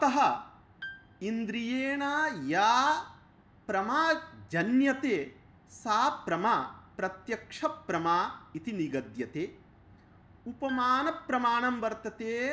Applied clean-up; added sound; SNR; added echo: none; Piano; 20 dB; none.